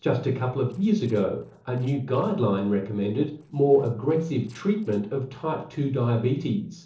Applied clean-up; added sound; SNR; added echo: neural separator model SepFormer DNS4.